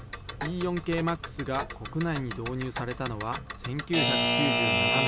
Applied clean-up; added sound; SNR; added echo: none; Alarm / Clock; -1 dB; none.